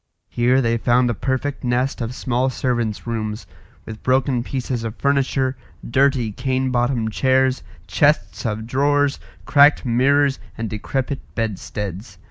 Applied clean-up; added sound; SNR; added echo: none; none; none; none.